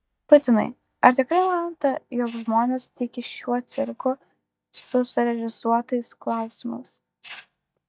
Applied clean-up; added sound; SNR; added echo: neural mask model DeepFilterNet 3.